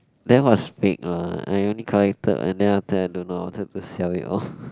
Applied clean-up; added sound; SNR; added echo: none; none; none; none.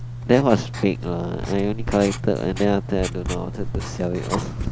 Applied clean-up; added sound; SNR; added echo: none; Writing; 6 dB; none.